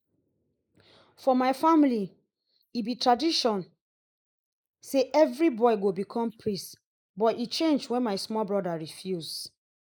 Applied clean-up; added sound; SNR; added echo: neural mask model Resemble Enhance denoiser.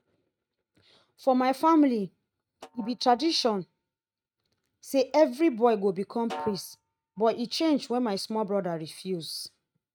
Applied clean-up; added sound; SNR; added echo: neural mask model RNNoise.